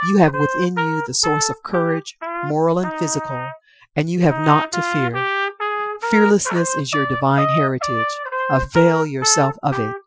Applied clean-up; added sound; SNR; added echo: classical method Wiener filter.